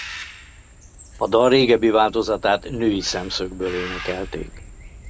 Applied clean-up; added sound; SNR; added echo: none; Bird; 16 dB; none.